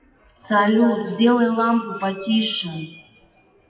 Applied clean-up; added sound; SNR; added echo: classical method WPE with log-MMSE.